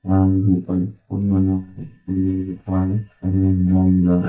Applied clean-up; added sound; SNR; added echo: neural mask model DeepFilterNet 3.